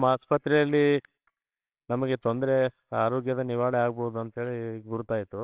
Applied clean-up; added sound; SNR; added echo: neural separator model SepFormer WHAMR!.